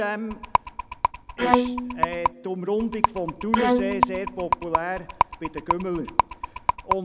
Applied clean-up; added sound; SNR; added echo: none; Bowed string instrument + Rattle; -5 dB; none.